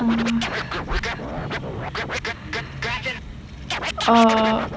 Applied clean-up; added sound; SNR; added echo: none; Scratching (performance technique); 5 dB; none.